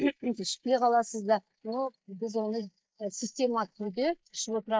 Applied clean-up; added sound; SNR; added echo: neural mask model Resemble Enhance denoiser.